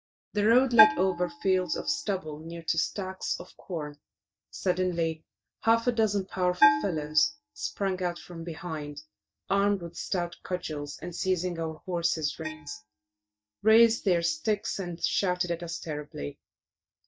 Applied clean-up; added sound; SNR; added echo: neural mask model DeepFilterNet 3.